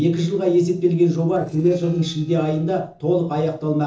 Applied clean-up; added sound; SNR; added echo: neural separator model SepFormer DNS4.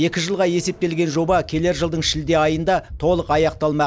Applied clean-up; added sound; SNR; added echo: none; none; none; none.